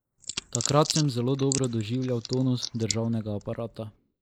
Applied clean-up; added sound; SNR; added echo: neural mask model Resemble Enhance denoiser.